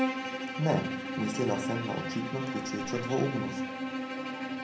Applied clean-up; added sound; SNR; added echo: none; Bowed string instrument; 1 dB; reverberation time 0.6 s.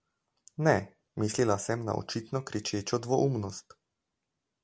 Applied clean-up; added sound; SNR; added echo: none; none; none; none.